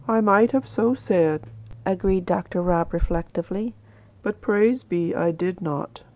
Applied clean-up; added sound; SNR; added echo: none; none; none; none.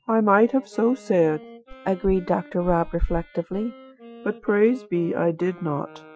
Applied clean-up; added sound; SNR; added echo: classical method Wiener filter.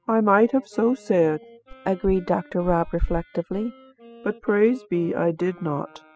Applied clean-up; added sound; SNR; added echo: classical method spectral subtraction.